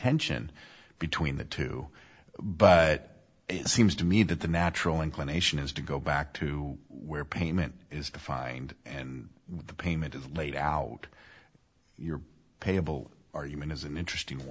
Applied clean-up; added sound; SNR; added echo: none; none; none; none.